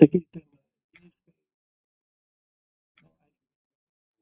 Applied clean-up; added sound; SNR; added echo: neural mask model DeepFilterNet 3.